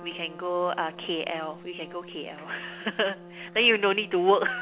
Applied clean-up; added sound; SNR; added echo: none; Trumpet; 18 dB; none.